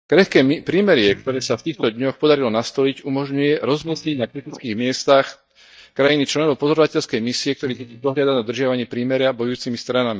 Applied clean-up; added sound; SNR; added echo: neural mask model DeepFilterNet 3.